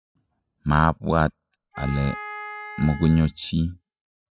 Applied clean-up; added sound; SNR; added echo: classical method spectral subtraction.